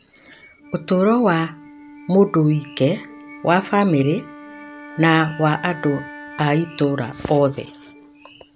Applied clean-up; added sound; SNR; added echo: none; Wind instrument, woodwind instrument; 19 dB; none.